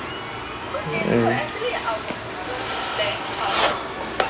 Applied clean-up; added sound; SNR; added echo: none; Crowd; 12 dB; none.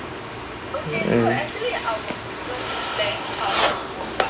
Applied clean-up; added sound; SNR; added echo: none; none; none; none.